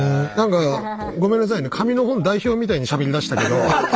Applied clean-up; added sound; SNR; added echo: none; none; none; none.